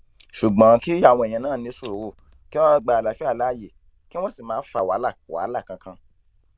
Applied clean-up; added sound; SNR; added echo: neural diffusion model UNIVERSE++.